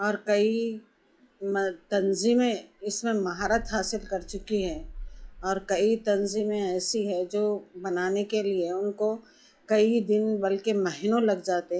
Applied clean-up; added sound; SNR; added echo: classical method log-MMSE.